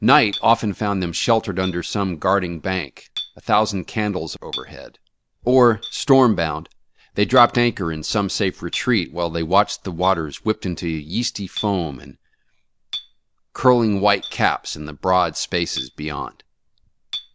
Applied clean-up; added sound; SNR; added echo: none; Chink, clink; 18 dB; none.